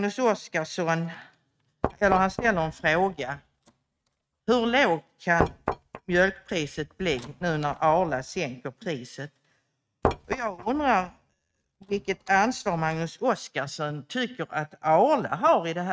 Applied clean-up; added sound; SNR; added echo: neural mask model RNNoise.